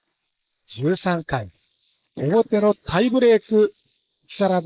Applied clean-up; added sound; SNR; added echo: neural mask model Resemble Enhance denoiser.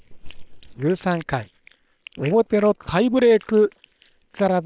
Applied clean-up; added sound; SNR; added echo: neural separator model SepFormer WHAM!.